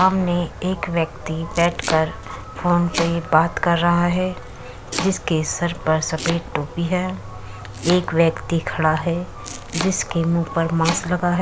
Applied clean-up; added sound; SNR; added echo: none; Domestic sounds, home sounds; 14 dB; none.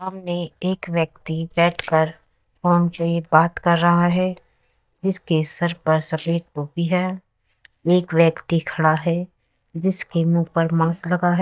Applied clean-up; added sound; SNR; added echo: neural mask model DeepFilterNet 3.